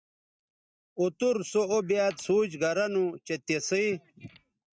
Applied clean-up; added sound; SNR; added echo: neural mask model DeepFilterNet 3.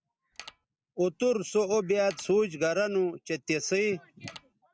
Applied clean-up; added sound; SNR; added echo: none; Mechanisms; 18 dB; none.